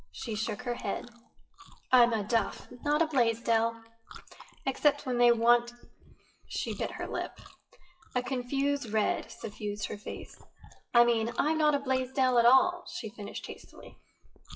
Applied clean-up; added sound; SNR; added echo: classical method WPE with log-MMSE.